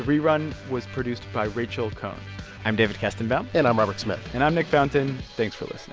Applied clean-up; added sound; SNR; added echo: none; none; none; none.